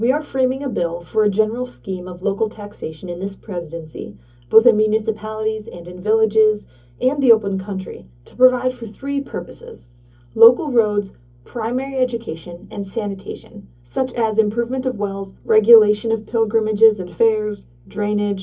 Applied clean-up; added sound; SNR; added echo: none; none; none; reverberation time 0.3 s.